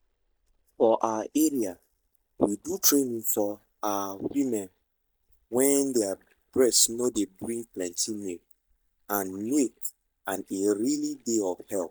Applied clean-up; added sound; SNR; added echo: neural mask model DeepFilterNet 3.